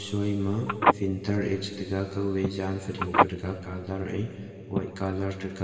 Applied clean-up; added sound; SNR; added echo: none; Telephone; 0 dB; reverberation time 2.6 s.